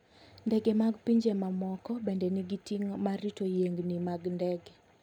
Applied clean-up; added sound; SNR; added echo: none; none; none; none.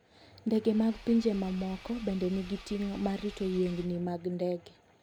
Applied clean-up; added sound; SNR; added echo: none; Engine / Car; 18 dB; none.